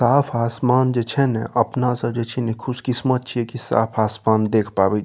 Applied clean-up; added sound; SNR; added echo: none; none; none; none.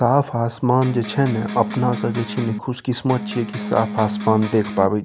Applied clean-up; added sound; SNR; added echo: none; Electric guitar; 8 dB; none.